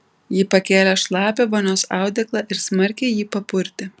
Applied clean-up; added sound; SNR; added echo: none; none; none; none.